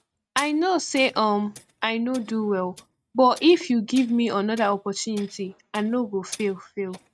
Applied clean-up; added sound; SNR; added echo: neural mask model RNNoise.